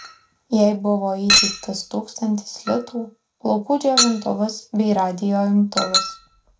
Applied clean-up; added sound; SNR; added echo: none; Chink, clink; 4 dB; reverberation time 0.2 s.